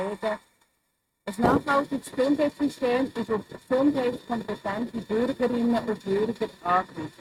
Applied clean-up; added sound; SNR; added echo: neural mask model RNNoise.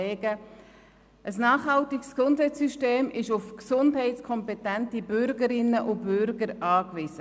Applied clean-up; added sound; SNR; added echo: none; none; none; none.